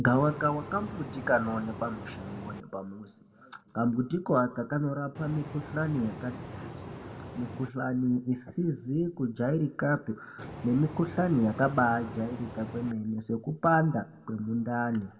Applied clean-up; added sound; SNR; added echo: none; Boat, Water vehicle; 11 dB; reverberation time 1.1 s.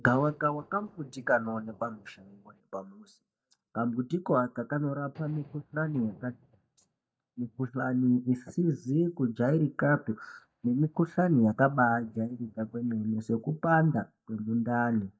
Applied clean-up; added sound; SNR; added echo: neural mask model DeepFilterNet 3.